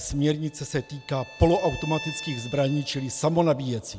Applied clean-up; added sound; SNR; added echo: none; Bowed string instrument; 16 dB; none.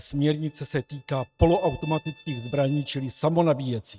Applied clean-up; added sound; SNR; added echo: neural mask model RNNoise.